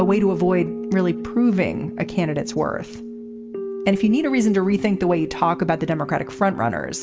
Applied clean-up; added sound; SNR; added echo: none; none; none; reverberation time 0.5 s.